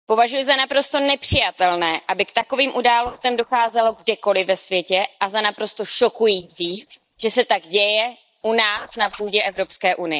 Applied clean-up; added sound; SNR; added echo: neural mask model DeepFilterNet 3.